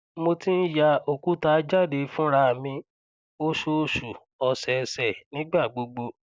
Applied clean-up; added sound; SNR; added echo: none; none; none; none.